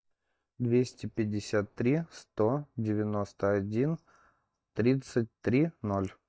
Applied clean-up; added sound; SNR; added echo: neural mask model DeepFilterNet 3.